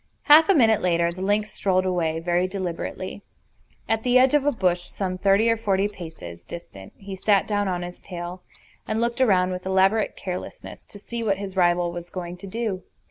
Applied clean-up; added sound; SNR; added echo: none; none; none; none.